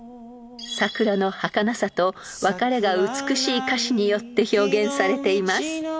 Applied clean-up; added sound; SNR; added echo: none; none; none; none.